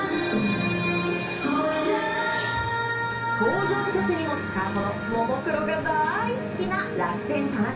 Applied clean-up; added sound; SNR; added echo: none; Shatter; 15 dB; reverberation time 0.3 s.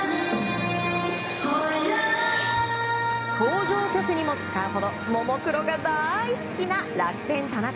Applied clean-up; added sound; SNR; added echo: none; none; none; none.